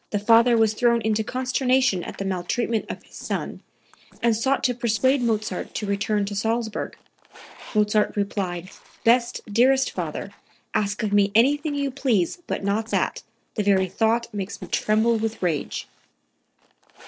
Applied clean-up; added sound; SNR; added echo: neural separator model SepFormer DNS4.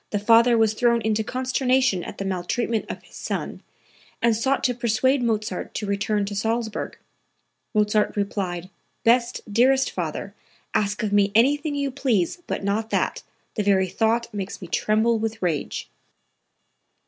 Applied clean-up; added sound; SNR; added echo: none; none; none; none.